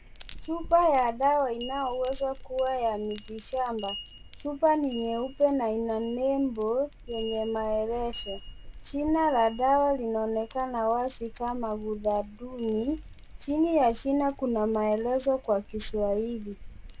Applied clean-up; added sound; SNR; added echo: none; Chime; 2 dB; none.